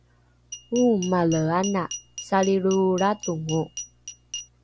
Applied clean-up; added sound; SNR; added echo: none; Glass; 14 dB; none.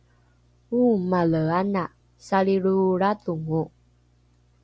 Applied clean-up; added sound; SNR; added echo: none; none; none; none.